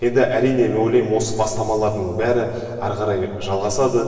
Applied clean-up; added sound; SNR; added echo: none; none; none; reverberation time 2.5 s.